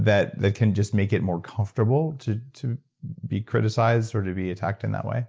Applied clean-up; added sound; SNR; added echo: none; none; none; none.